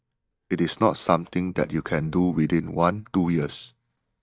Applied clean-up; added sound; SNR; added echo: neural mask model DeepFilterNet 3.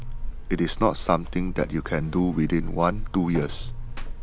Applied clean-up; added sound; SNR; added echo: none; Buzz; 6 dB; none.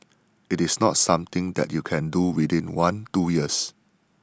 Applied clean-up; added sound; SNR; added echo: none; none; none; none.